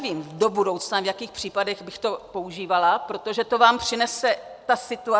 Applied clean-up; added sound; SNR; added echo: none; none; none; none.